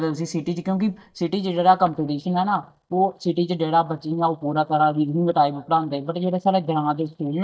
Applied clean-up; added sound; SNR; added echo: neural mask model DeepFilterNet 3.